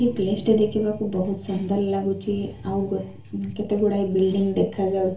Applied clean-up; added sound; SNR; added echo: none; none; none; reverberation time 0.3 s.